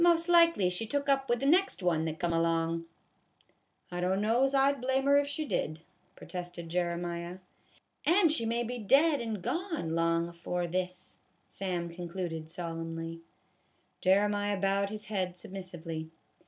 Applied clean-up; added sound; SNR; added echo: none; none; none; none.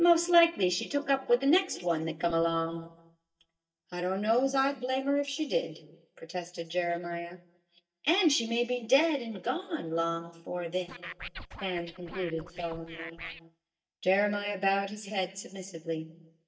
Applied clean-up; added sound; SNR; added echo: neural mask model DeepFilterNet 3.